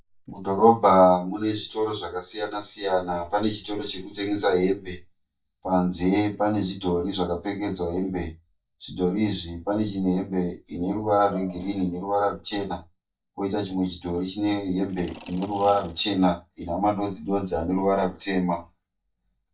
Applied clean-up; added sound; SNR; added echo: neural mask model DeepFilterNet 3.